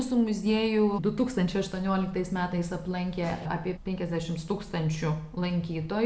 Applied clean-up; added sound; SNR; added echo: none; none; none; none.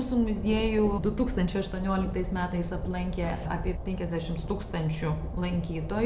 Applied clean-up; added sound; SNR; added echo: none; Train; 6 dB; none.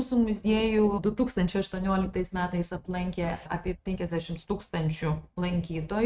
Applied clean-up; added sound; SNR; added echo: neural mask model RNNoise.